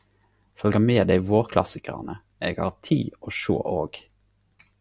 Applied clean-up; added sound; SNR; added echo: none; none; none; none.